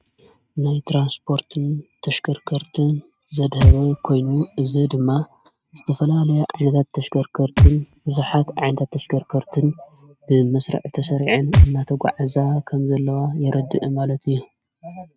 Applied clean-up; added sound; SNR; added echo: neural mask model RNNoise.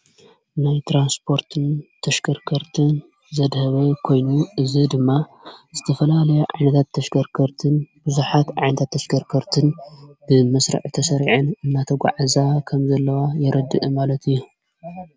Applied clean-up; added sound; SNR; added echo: none; none; none; none.